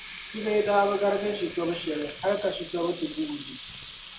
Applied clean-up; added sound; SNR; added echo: none; Water tap, faucet; 14 dB; none.